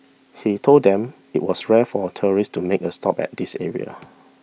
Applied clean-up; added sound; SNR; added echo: none; none; none; none.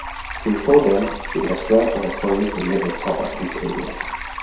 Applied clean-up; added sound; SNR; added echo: none; Stream; 9 dB; reverberation time 0.7 s.